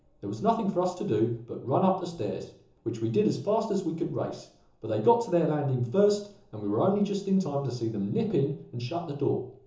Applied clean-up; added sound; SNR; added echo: none; none; none; reverberation time 0.6 s.